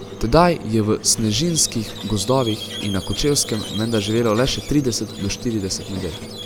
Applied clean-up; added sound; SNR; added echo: none; Squeak; 12 dB; none.